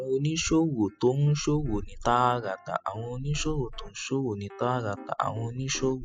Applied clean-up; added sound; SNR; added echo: classical method spectral subtraction.